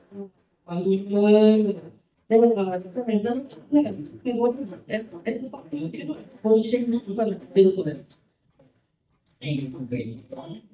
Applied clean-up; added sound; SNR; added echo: neural mask model DeepFilterNet 3.